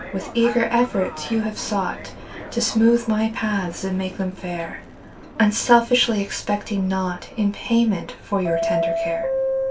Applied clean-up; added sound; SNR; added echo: none; Subway, metro, underground; 8 dB; reverberation time 0.2 s.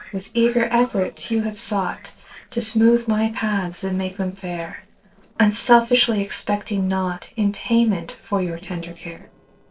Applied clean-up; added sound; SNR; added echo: neural separator model SepFormer DNS4.